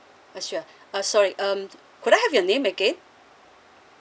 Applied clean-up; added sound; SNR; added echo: none; none; none; none.